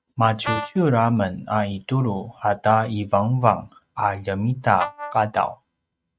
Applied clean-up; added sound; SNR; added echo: neural mask model RNNoise.